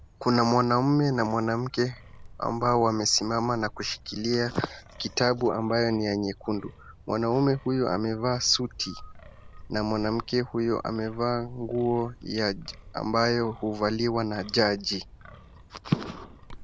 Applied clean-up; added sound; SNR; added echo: none; Wind; 20 dB; none.